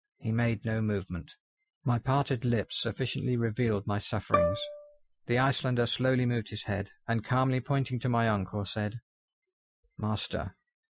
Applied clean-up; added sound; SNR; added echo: classical method Wiener filter.